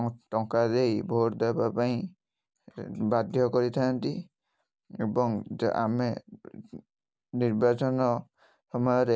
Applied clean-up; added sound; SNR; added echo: none; none; none; none.